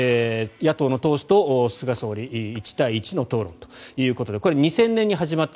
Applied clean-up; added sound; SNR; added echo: none; none; none; none.